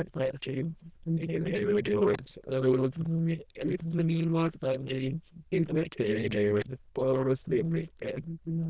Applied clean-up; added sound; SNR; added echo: neural diffusion model UNIVERSE++.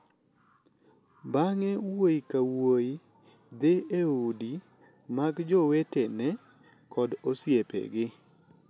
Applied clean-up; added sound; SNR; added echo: none; none; none; none.